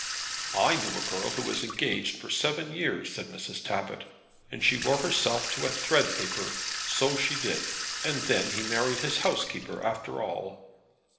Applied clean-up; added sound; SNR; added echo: none; Sink (filling or washing) / Water tap, faucet; 6 dB; reverberation time 1.1 s.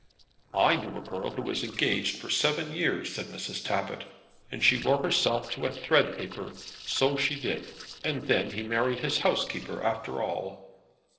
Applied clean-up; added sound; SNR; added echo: neural separator model SepFormer DNS4.